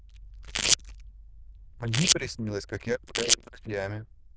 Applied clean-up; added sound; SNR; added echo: neural diffusion model UNIVERSE++.